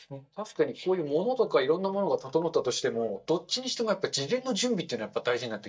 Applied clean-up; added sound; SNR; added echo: neural mask model DeepFilterNet 3.